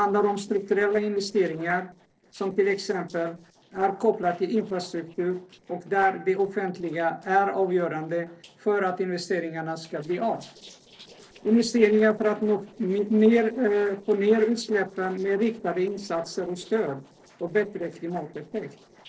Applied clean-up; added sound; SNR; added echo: neural separator model SepFormer DNS4.